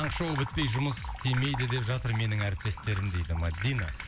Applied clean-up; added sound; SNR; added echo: none; Sink (filling or washing) / Water tap, faucet; 10 dB; none.